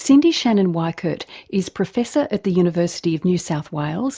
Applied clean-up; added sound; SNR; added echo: none; none; none; none.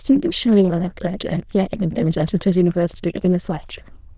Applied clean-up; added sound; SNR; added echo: neural diffusion model UNIVERSE++.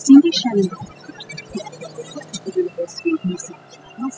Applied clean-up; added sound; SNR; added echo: classical method spectral subtraction.